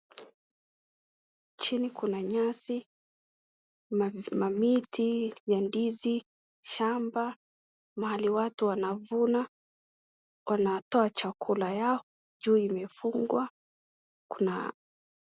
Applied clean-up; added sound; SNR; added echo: none; none; none; none.